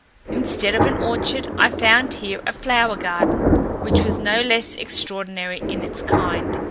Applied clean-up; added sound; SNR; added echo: none; Thunder; 1 dB; none.